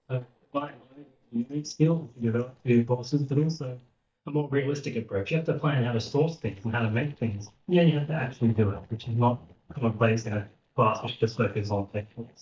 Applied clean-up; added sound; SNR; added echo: neural mask model DeepFilterNet 3.